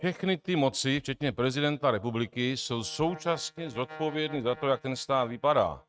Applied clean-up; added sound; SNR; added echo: neural mask model RNNoise.